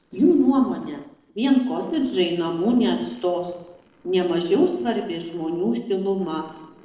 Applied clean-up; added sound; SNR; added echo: neural separator model SepFormer DNS4.